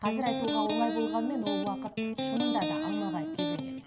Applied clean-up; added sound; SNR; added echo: none; Electric guitar; -1 dB; reverberation time 1.4 s.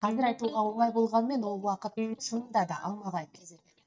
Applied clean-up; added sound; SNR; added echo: neural mask model DeepFilterNet 3.